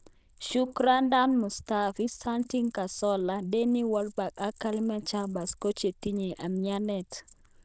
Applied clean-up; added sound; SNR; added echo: neural diffusion model UNIVERSE++.